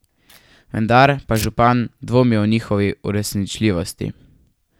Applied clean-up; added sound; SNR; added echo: none; Tearing; 17 dB; none.